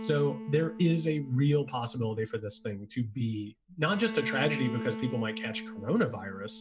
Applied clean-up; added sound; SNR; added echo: none; Bowed string instrument; 11 dB; none.